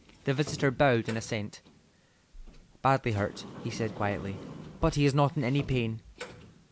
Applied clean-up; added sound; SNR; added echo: none; Sliding door; 16 dB; none.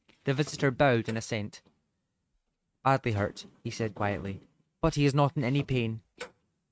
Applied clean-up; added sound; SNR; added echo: neural mask model RNNoise.